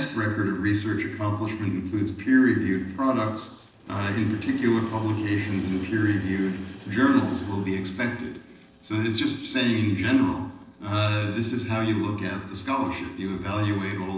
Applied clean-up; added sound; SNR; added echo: neural separator model SepFormer DNS4.